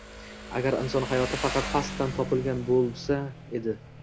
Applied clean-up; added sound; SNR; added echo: none; Motorcycle; 9 dB; none.